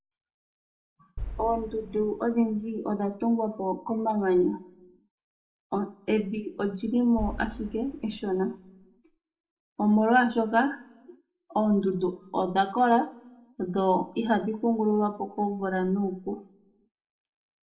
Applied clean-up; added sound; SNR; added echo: none; Boom; 13 dB; reverberation time 0.5 s.